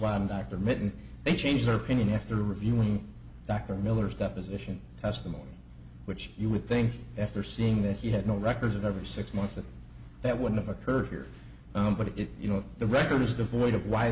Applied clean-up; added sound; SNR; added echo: none; none; none; none.